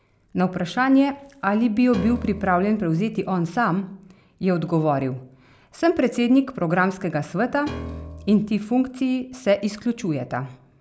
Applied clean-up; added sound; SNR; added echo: none; Piano; 13 dB; none.